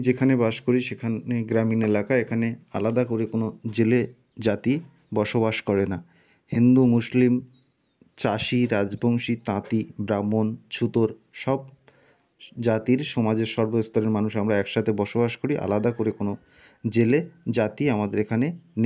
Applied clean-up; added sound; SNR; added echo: none; none; none; none.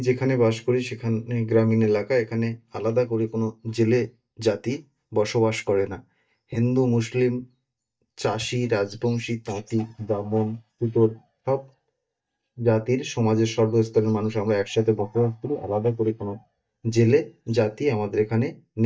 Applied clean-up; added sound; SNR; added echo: neural mask model DeepFilterNet 3.